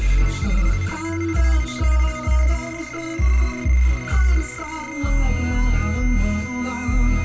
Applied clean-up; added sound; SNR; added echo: none; Ringtone; 17 dB; reverberation time 0.2 s.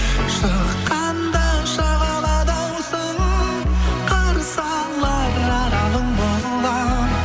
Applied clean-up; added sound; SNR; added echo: none; none; none; none.